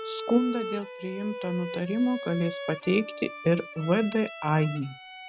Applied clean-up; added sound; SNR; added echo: none; Bowed string instrument; 10 dB; none.